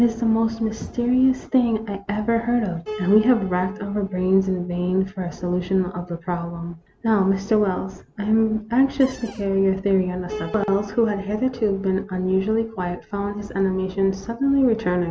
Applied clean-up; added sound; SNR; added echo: none; Cupboard open or close + Piano; 20 dB; none.